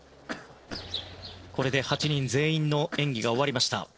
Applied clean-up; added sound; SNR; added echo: neural separator model SepFormer DNS4.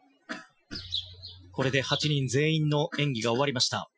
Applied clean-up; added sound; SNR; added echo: classical method Wiener filter.